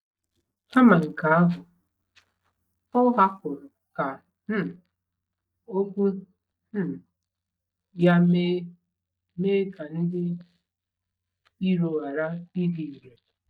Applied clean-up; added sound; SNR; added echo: neural mask model DeepFilterNet 3.